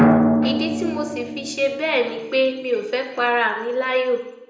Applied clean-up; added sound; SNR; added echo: none; Drum; 0 dB; reverberation time 0.8 s.